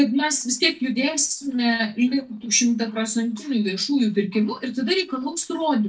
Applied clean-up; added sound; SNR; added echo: neural mask model DeepFilterNet 3.